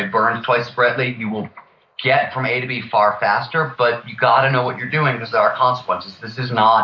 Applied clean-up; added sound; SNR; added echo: neural mask model Resemble Enhance denoiser.